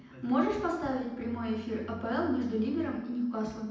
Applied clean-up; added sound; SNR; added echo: none; Bowed string instrument; 15 dB; reverberation time 0.9 s.